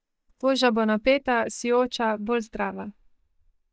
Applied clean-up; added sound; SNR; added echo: neural mask model DeepFilterNet 3.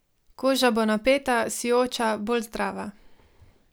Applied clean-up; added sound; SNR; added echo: none; none; none; none.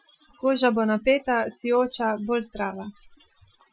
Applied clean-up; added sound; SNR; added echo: classical method Wiener filter.